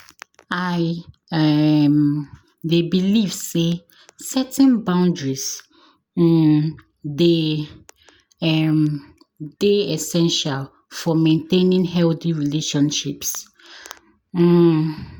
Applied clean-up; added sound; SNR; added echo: none; none; none; none.